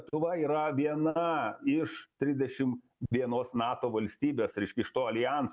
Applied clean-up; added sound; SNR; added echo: none; none; none; none.